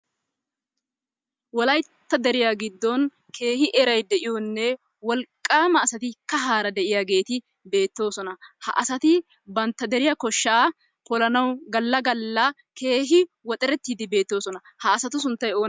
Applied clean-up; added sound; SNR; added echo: none; none; none; none.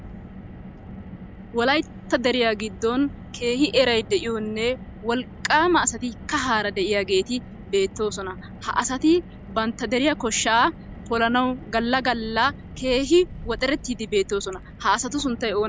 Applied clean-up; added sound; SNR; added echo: none; Car; 15 dB; none.